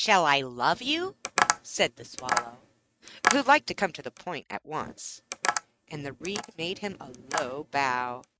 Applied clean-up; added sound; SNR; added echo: neural mask model RNNoise.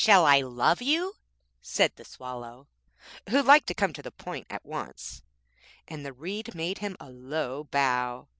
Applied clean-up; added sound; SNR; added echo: none; none; none; none.